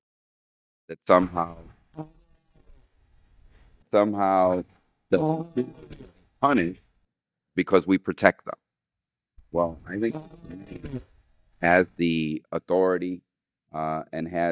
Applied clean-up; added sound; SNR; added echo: neural mask model DeepFilterNet 3.